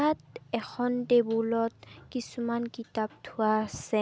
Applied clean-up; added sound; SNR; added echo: none; none; none; none.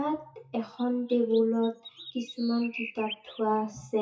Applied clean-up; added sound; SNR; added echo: classical method WPE with log-MMSE.